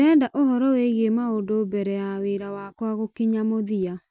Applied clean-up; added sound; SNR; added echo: none; none; none; none.